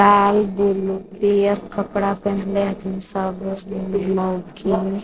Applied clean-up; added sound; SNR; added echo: neural separator model SepFormer DNS4.